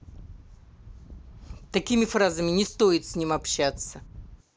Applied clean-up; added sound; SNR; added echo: none; Wind; 17 dB; none.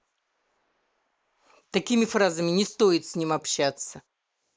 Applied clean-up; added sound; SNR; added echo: neural mask model Resemble Enhance denoiser.